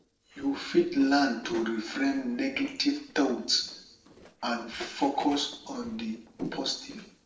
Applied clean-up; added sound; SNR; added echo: neural separator model SepFormer DNS4.